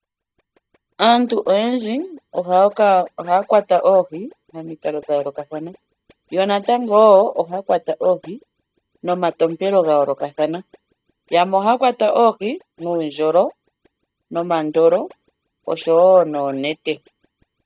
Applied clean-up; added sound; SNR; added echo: neural mask model DeepFilterNet 3.